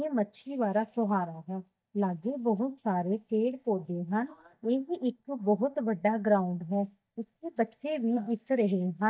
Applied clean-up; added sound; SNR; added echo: neural mask model DeepFilterNet 3.